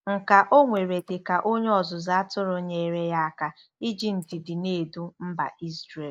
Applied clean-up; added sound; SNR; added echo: neural mask model Resemble Enhance denoiser.